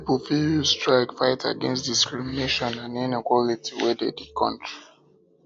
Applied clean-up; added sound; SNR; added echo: none; none; none; none.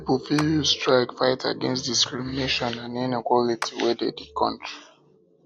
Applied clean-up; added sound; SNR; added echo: none; Clapping; 16 dB; none.